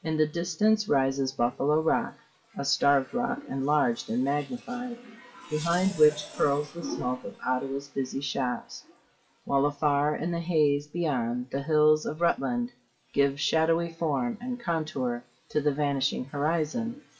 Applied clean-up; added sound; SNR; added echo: classical method WPE with log-MMSE.